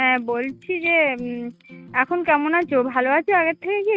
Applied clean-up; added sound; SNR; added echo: neural mask model RNNoise.